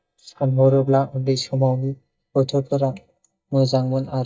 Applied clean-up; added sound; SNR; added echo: neural mask model DeepFilterNet 3.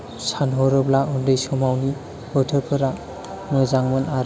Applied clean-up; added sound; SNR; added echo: none; none; none; none.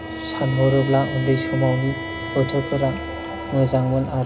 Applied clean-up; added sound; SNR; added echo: none; Bowed string instrument; 9 dB; reverberation time 0.2 s.